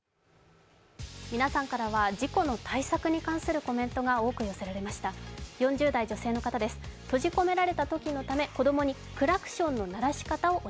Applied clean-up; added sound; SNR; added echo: none; none; none; none.